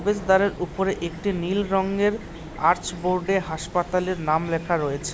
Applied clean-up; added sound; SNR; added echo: none; Chirp, tweet / Fowl; 15 dB; none.